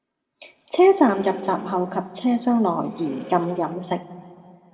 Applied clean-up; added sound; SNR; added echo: none; Animal; 19 dB; reverberation time 1.6 s.